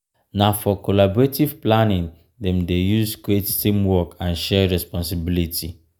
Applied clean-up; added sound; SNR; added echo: none; none; none; none.